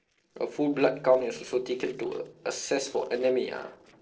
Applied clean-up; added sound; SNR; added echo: neural separator model SepFormer DNS4.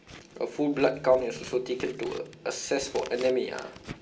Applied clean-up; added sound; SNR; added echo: none; Scissors; 18 dB; reverberation time 0.2 s.